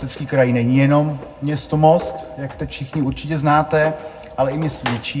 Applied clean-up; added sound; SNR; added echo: none; Drawer open or close; 18 dB; reverberation time 0.3 s.